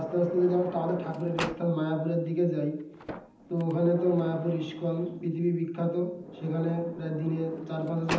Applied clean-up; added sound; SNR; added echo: none; Sliding door; 12 dB; reverberation time 0.8 s.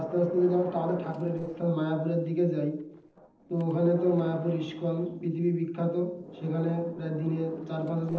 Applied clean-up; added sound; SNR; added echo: neural separator model SepFormer DNS4.